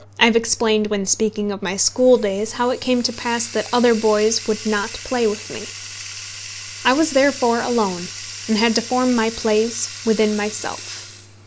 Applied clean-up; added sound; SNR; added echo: none; Bathtub (filling or washing); 14 dB; none.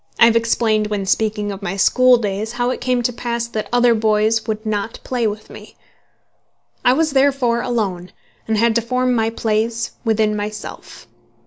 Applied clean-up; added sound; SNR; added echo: none; none; none; none.